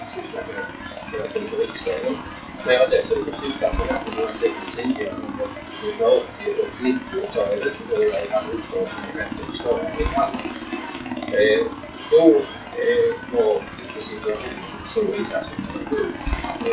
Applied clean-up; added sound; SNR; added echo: classical method WPE with log-MMSE.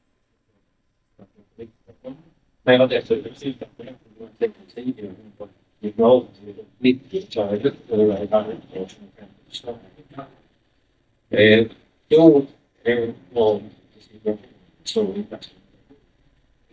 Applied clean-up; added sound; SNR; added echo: neural mask model DeepFilterNet 3.